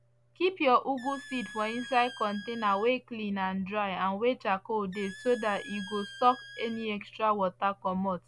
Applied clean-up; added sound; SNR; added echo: none; Squeak; 18 dB; none.